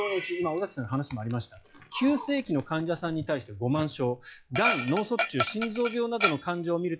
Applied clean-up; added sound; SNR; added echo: classical method log-MMSE.